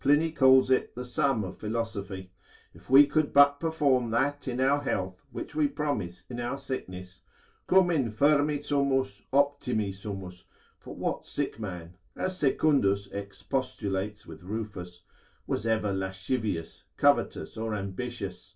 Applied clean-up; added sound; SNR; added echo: none; none; none; reverberation time 0.2 s.